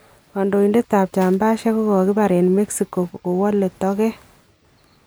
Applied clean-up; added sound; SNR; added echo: none; none; none; none.